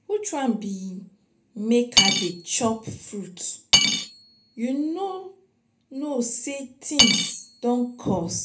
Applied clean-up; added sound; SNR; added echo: none; Cutlery, silverware / Dishes, pots, and pans; -4 dB; reverberation time 0.3 s.